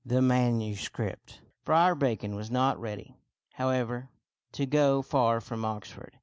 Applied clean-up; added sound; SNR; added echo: none; none; none; none.